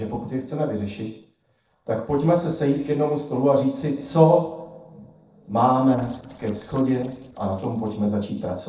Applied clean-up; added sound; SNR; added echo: neural separator model SepFormer DNS4.